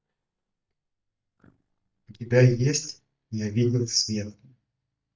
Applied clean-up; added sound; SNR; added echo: neural mask model DeepFilterNet 3.